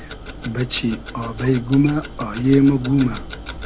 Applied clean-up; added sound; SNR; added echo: none; Tick-tock; 13 dB; none.